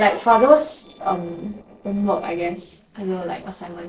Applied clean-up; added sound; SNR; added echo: neural separator model SepFormer DNS4.